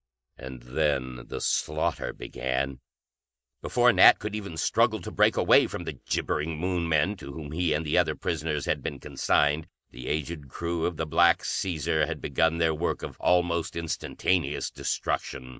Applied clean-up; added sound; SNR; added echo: neural mask model Resemble Enhance denoiser.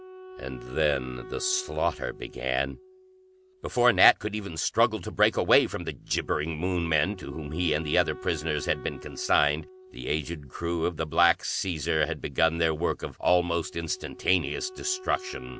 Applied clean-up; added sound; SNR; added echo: none; Wind instrument, woodwind instrument; 18 dB; none.